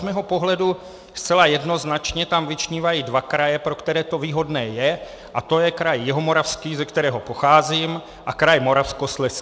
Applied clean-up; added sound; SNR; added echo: none; none; none; none.